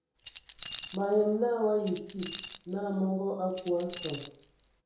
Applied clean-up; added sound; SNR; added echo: none; Keys jangling; 3 dB; reverberation time 0.6 s.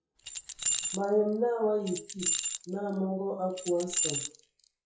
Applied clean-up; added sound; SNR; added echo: classical method WPE with log-MMSE.